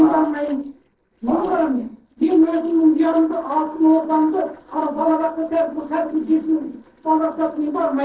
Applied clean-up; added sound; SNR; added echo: neural separator model SepFormer DNS4.